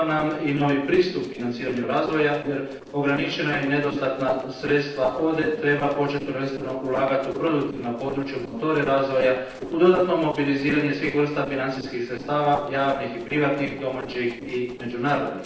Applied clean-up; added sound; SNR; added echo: neural separator model SepFormer DNS4.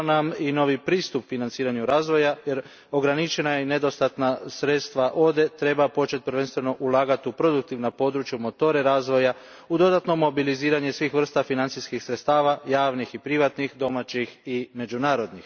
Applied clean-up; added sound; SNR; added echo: none; none; none; none.